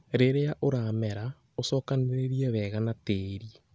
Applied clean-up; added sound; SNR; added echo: none; none; none; none.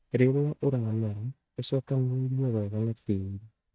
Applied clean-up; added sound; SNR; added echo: neural mask model DeepFilterNet 3.